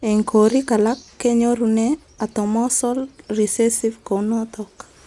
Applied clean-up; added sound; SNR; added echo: none; none; none; none.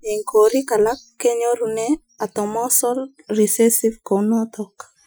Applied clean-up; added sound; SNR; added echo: classical method Wiener filter.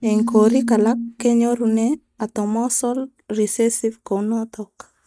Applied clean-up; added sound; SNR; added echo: neural mask model DeepFilterNet 3.